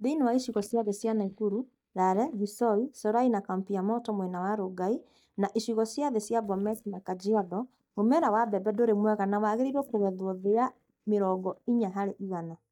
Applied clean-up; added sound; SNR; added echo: neural mask model DeepFilterNet 3.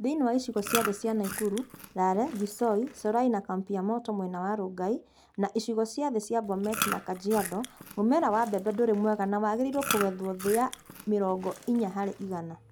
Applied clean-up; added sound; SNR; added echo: none; Chewing, mastication; 10 dB; none.